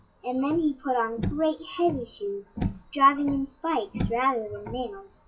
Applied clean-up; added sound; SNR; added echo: classical method WPE with log-MMSE.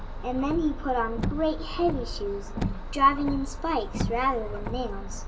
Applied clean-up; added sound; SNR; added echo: none; Car; 4 dB; reverberation time 1.4 s.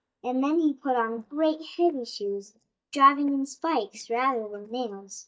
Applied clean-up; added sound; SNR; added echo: neural mask model DeepFilterNet 3.